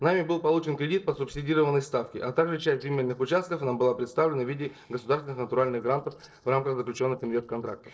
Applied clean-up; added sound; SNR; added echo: neural separator model SepFormer DNS4.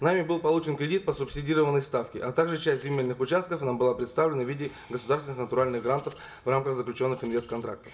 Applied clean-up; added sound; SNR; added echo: none; Rattle (instrument); 10 dB; reverberation time 0.2 s.